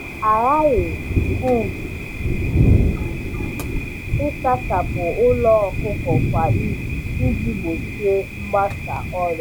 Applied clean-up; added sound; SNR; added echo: none; Thunder; 0 dB; none.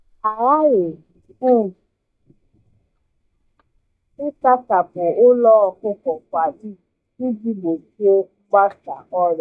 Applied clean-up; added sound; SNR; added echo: neural mask model DeepFilterNet 3.